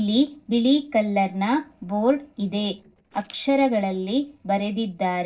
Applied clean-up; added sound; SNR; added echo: neural separator model SepFormer DNS4.